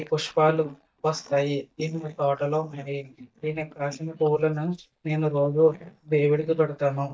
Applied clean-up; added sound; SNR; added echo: neural mask model DeepFilterNet 3.